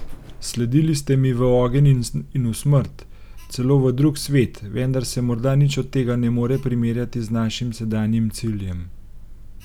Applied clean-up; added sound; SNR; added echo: none; Alarm; 14 dB; none.